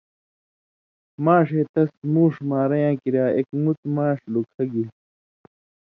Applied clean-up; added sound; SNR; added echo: none; none; none; none.